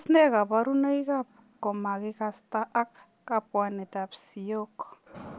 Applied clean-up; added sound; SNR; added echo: none; none; none; none.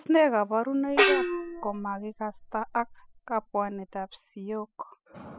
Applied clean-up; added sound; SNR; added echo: classical method spectral subtraction.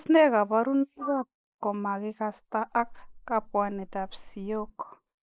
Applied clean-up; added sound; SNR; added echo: neural mask model Resemble Enhance denoiser.